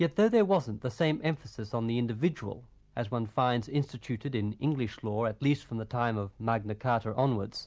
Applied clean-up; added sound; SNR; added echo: none; none; none; none.